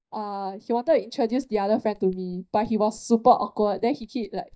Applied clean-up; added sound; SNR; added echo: neural mask model DeepFilterNet 3.